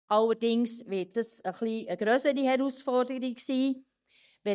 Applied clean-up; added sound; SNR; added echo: neural mask model DeepFilterNet 3.